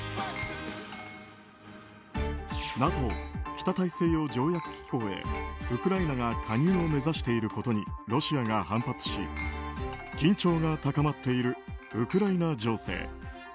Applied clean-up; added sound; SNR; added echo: none; Glass + Bowed string instrument; 19 dB; none.